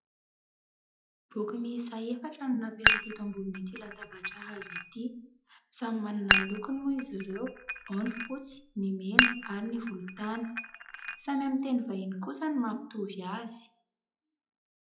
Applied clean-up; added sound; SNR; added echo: classical method WPE with log-MMSE.